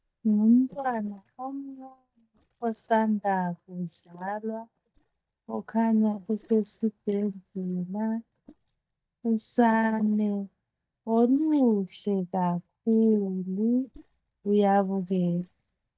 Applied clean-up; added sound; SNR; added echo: neural mask model DeepFilterNet 3.